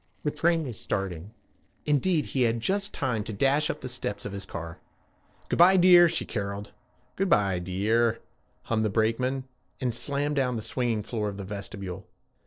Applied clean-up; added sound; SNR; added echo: neural separator model SepFormer DNS4.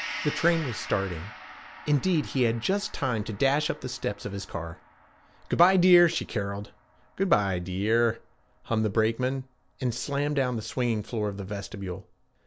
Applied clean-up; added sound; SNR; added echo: none; Gong; 18 dB; none.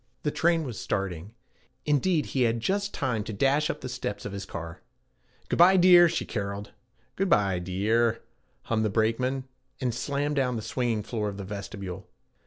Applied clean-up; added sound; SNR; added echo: none; none; none; none.